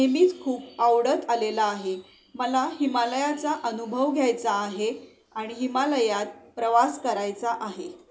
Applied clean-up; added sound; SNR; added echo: none; none; none; none.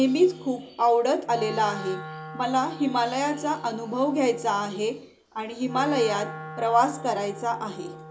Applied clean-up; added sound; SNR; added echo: none; Wind instrument, woodwind instrument; 14 dB; none.